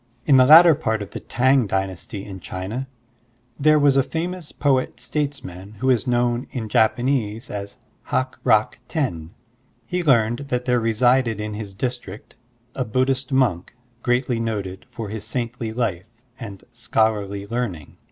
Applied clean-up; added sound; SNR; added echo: none; none; none; none.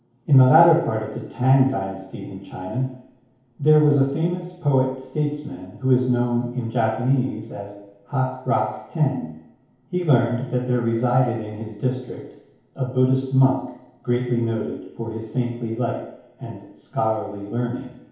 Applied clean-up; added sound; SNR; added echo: none; none; none; reverberation time 1.0 s.